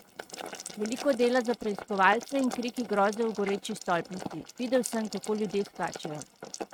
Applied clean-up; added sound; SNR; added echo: neural mask model RNNoise.